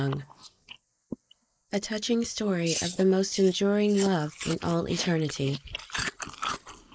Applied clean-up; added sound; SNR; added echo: neural mask model Resemble Enhance denoiser.